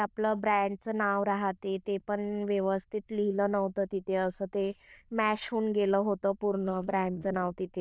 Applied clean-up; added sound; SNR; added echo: neural diffusion model UNIVERSE++.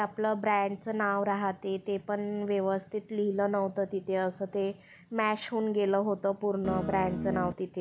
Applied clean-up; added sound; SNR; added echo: none; Guitar; 4 dB; none.